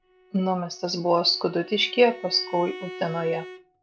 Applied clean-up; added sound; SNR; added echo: none; Bowed string instrument; 16 dB; none.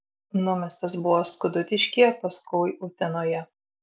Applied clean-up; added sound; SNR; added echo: none; none; none; none.